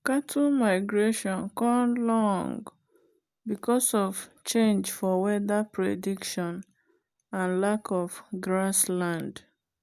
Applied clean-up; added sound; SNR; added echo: none; none; none; none.